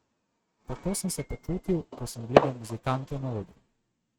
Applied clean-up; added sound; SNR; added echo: neural mask model RNNoise.